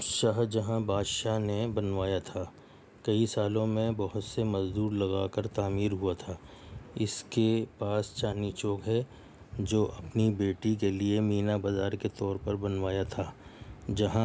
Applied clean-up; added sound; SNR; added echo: none; none; none; none.